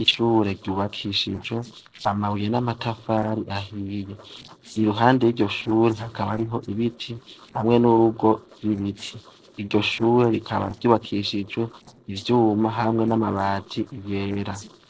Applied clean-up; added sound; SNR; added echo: neural separator model SepFormer DNS4.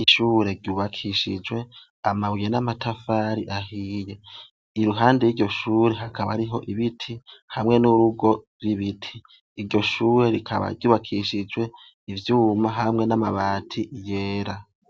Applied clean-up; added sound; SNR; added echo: none; none; none; none.